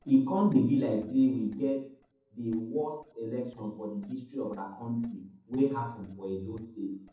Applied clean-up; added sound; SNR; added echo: neural separator model SepFormer DNS4.